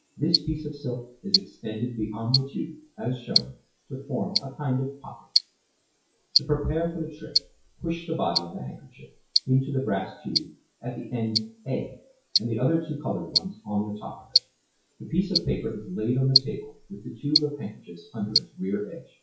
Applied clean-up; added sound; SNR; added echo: classical method WPE with log-MMSE.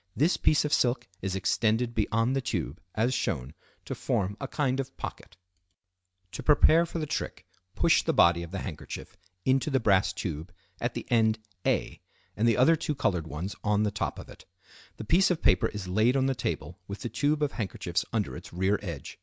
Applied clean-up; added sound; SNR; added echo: none; none; none; none.